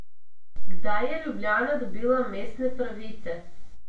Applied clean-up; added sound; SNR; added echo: none; none; none; reverberation time 0.3 s.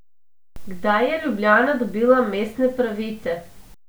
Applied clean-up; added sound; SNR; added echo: none; none; none; none.